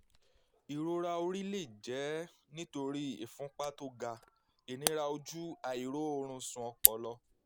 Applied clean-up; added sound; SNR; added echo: none; Camera; 0 dB; none.